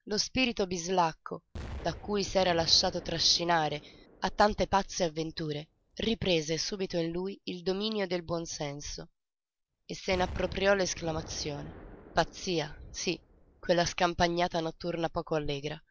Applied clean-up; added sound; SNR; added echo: none; Explosion; 18 dB; none.